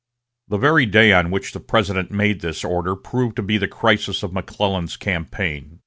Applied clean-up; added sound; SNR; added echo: none; none; none; none.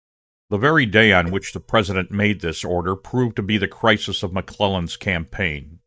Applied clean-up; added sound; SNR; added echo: neural mask model DeepFilterNet 3.